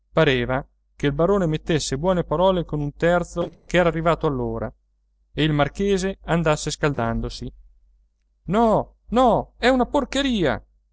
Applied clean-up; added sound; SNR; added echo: neural separator model SepFormer DNS4.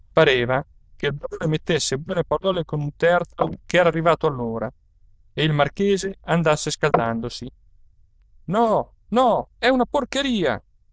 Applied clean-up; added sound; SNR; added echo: neural diffusion model UNIVERSE++.